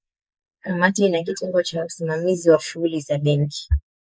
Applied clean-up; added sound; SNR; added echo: neural mask model Resemble Enhance denoiser.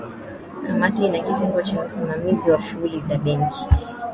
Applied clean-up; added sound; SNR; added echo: none; none; none; none.